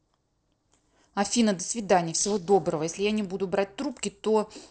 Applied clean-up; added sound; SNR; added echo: neural separator model SepFormer DNS4.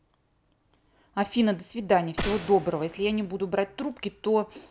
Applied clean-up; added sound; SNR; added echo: none; Gunshot, gunfire; 12 dB; none.